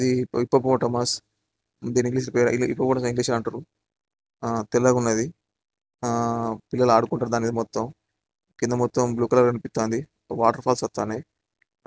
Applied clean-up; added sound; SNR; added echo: none; none; none; none.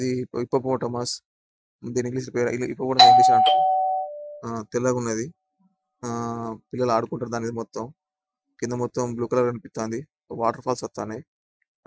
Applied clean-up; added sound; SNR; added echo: classical method Wiener filter.